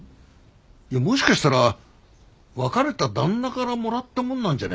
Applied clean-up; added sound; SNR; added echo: none; none; none; none.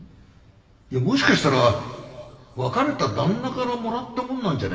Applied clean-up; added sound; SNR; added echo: none; none; none; reverberation time 2.3 s.